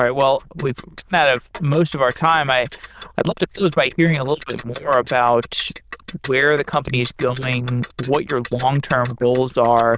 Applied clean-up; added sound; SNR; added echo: neural diffusion model UNIVERSE++.